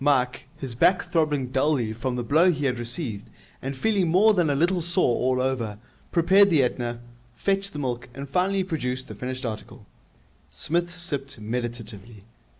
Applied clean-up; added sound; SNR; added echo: none; none; none; none.